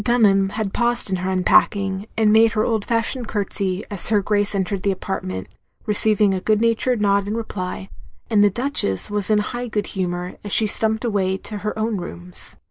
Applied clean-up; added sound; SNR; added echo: neural mask model Resemble Enhance denoiser.